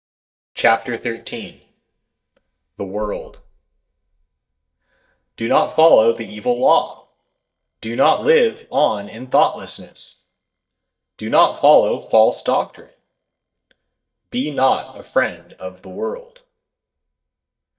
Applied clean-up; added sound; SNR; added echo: neural mask model DeepFilterNet 3.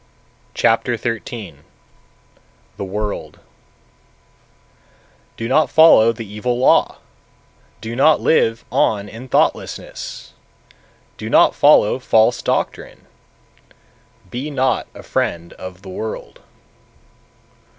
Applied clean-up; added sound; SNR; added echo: none; none; none; none.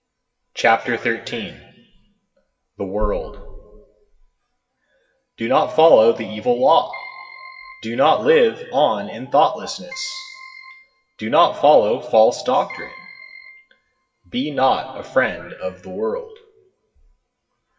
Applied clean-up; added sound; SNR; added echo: classical method WPE with log-MMSE.